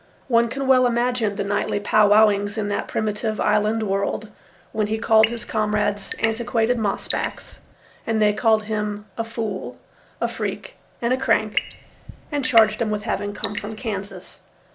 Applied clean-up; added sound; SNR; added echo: none; Drip / Sink (filling or washing) / Water tap, faucet / Water; 11 dB; none.